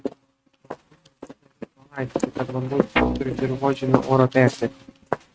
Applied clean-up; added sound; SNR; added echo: neural mask model RNNoise.